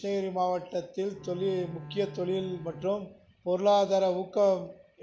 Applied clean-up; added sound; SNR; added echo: none; Bowed string instrument; 16 dB; none.